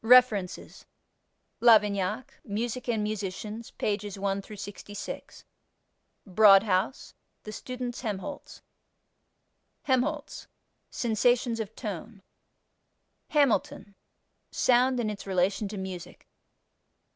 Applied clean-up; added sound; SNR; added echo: none; none; none; none.